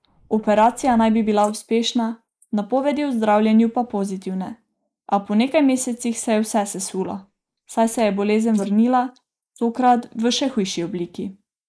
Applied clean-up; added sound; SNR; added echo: neural mask model Resemble Enhance denoiser.